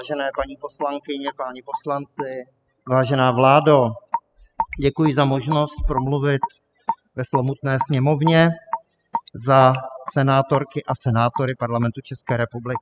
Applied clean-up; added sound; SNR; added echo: classical method spectral subtraction.